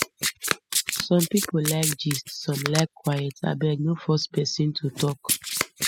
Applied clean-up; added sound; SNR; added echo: classical method spectral subtraction.